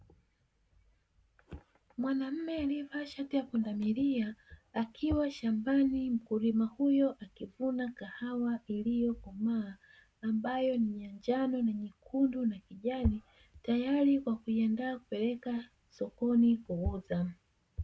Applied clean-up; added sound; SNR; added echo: none; none; none; none.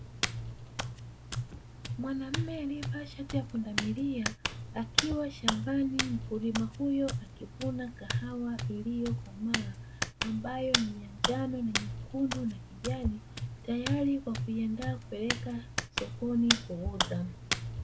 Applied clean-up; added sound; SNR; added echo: none; Hands; 1 dB; none.